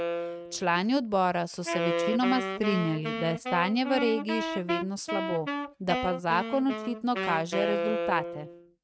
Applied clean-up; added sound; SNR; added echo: neural mask model RNNoise.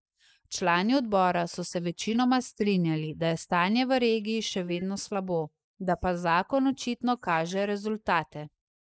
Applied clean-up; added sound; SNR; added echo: neural mask model Resemble Enhance denoiser.